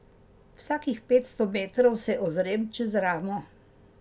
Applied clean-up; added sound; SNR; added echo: none; none; none; none.